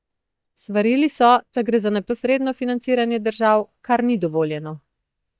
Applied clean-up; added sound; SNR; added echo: neural mask model DeepFilterNet 3.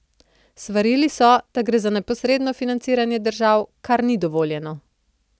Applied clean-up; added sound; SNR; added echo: none; none; none; none.